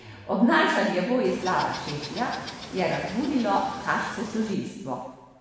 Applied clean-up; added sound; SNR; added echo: none; Water / Bird; 14 dB; reverberation time 1.1 s.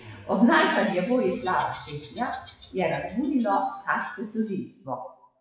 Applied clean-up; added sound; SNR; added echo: classical method WPE with log-MMSE.